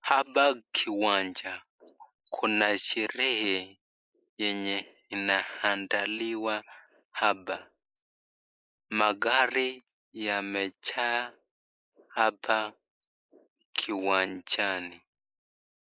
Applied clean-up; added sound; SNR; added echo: neural mask model Resemble Enhance denoiser.